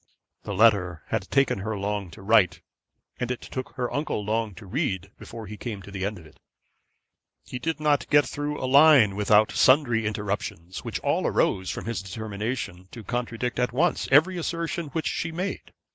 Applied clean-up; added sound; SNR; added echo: none; none; none; none.